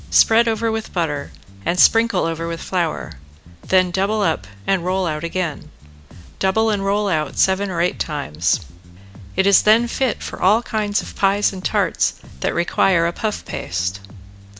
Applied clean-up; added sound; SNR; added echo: none; Bass guitar; 18 dB; none.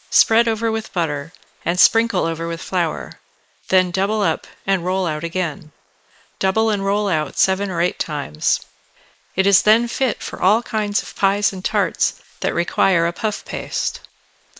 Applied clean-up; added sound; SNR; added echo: neural mask model Resemble Enhance denoiser.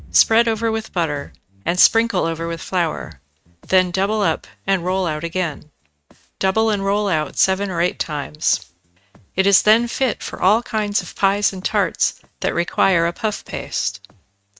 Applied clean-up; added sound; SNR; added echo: neural mask model RNNoise.